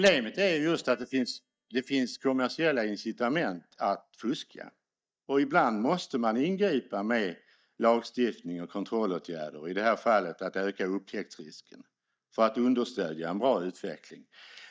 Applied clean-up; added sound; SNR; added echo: neural mask model DeepFilterNet 3.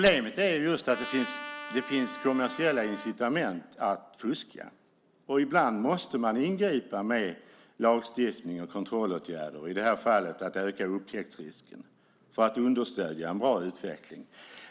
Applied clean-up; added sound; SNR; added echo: none; Trumpet; 12 dB; none.